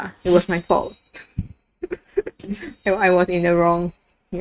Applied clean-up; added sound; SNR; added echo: neural mask model RNNoise.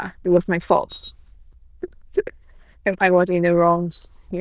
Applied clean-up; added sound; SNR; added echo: neural diffusion model UNIVERSE++.